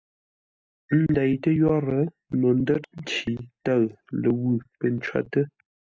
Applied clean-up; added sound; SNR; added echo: neural mask model DeepFilterNet 3.